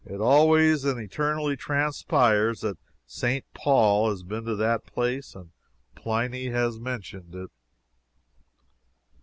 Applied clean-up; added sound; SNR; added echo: none; none; none; none.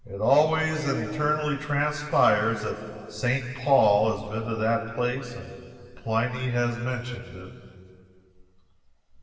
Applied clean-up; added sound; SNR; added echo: none; none; none; reverberation time 2.4 s.